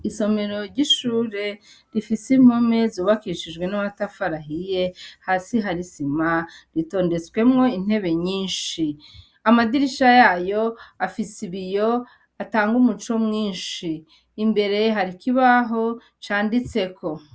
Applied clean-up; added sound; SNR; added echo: none; none; none; none.